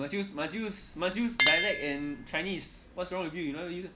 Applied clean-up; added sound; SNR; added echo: none; Chink, clink; -1 dB; none.